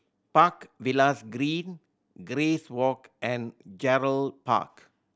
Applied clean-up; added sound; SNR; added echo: none; none; none; none.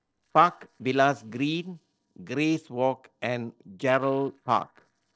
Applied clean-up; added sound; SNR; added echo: neural separator model SepFormer DNS4.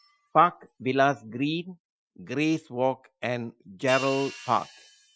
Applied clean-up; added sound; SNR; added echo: classical method Wiener filter.